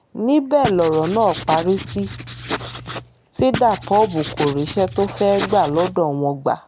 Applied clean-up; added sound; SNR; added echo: none; Writing; 11 dB; none.